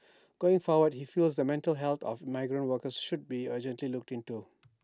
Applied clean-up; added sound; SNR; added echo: none; none; none; none.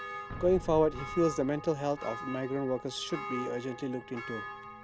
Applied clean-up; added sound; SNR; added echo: none; Church bell + Boom; 10 dB; none.